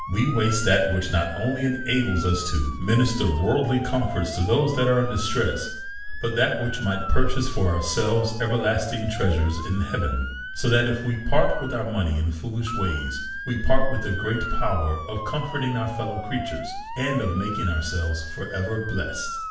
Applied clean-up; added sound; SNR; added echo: none; Motor vehicle (road) / Siren; 12 dB; reverberation time 0.7 s.